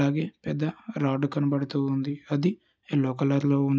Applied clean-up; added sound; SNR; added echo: none; none; none; none.